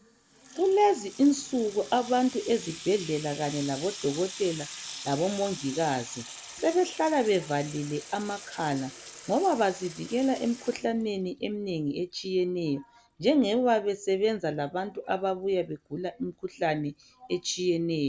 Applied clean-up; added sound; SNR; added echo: none; Sink (filling or washing) / Water tap, faucet; 17 dB; none.